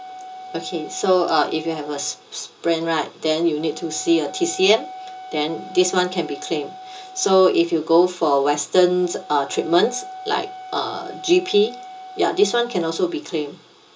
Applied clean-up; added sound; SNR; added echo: none; Wind instrument, woodwind instrument; 17 dB; reverberation time 0.2 s.